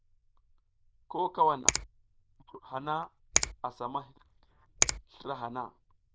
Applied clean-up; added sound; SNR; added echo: neural diffusion model UNIVERSE++.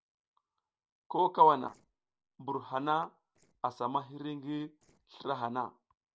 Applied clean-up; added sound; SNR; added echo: neural separator model SepFormer DNS4.